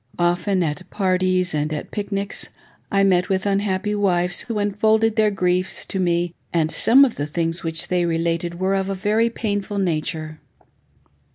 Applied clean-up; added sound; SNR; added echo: none; none; none; none.